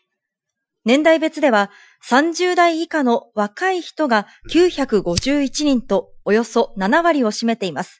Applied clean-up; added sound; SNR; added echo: classical method Wiener filter.